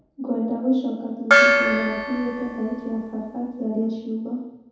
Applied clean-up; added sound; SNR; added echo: none; Gong; -3 dB; reverberation time 0.8 s.